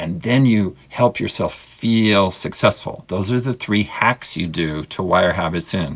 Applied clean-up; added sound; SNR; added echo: none; none; none; none.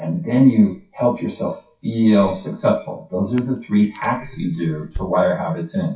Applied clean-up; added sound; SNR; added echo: classical method WPE with log-MMSE.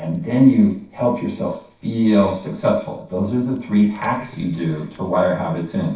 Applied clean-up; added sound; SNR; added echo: neural separator model SepFormer DNS4.